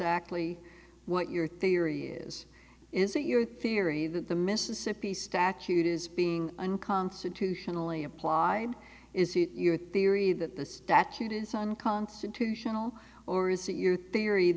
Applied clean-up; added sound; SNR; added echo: none; none; none; none.